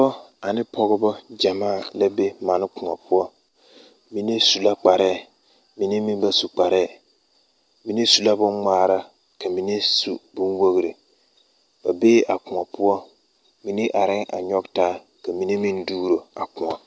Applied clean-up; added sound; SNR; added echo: none; none; none; none.